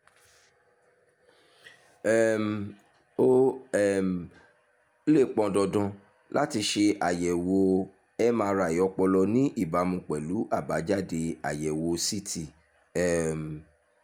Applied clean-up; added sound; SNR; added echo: none; none; none; none.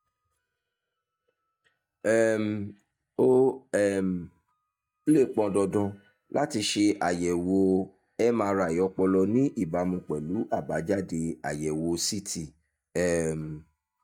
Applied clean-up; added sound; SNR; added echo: neural mask model DeepFilterNet 3.